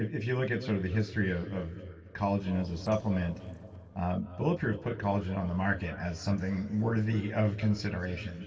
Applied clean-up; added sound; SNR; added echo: neural separator model SepFormer DNS4.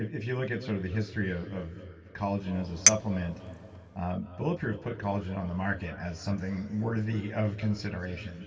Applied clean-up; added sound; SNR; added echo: none; Chink, clink; -2 dB; reverberation time 2.8 s.